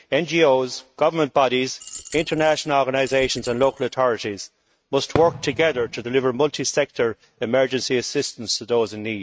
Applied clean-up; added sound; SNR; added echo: neural mask model RNNoise.